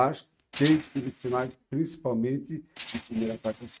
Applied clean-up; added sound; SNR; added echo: neural mask model RNNoise.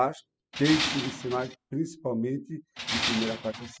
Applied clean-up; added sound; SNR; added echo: classical method spectral subtraction.